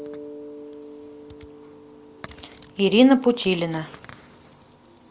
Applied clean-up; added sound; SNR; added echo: none; Mallet percussion; 19 dB; none.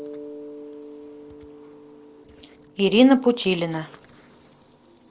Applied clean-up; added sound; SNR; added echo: neural separator model SepFormer DNS4.